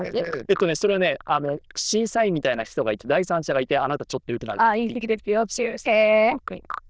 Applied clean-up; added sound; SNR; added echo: neural diffusion model UNIVERSE++.